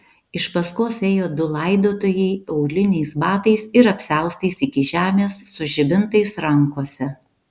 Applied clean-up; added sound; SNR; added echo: none; none; none; none.